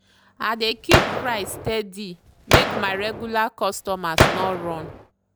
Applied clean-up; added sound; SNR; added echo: none; Gunshot, gunfire; -3 dB; none.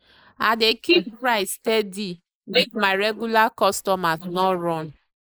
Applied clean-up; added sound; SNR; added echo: neural mask model Resemble Enhance denoiser.